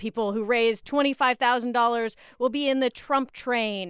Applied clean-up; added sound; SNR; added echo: none; none; none; none.